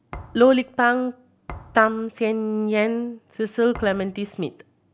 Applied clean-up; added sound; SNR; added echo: none; Thump, thud; 20 dB; none.